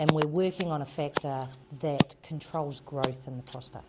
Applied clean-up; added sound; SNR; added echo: none; Scissors; 1 dB; none.